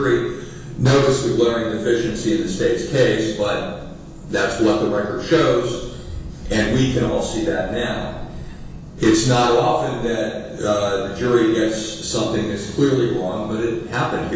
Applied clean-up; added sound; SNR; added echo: none; Wind; 17 dB; reverberation time 0.6 s.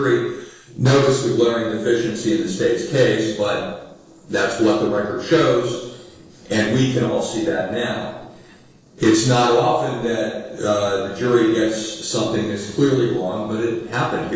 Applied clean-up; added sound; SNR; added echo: neural separator model SepFormer DNS4.